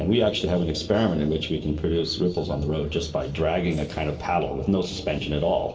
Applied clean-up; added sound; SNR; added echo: neural separator model SepFormer DNS4.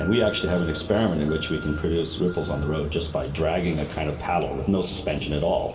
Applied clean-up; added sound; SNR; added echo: none; Alarm; 17 dB; reverberation time 2.3 s.